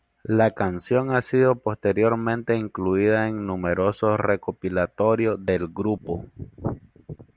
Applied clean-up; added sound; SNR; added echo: none; none; none; none.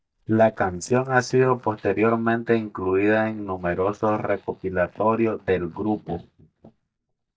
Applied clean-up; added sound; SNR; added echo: neural mask model DeepFilterNet 3.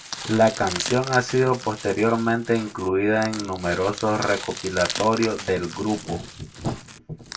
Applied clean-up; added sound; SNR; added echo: none; Crushing; 12 dB; reverberation time 0.1 s.